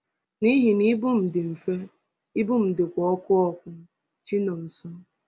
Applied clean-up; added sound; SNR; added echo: none; none; none; none.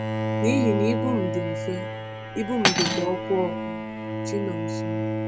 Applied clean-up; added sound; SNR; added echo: none; Bowed string instrument + Cutlery, silverware; -2 dB; none.